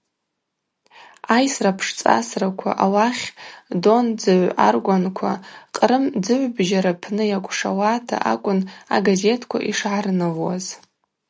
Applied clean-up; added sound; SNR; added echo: none; none; none; none.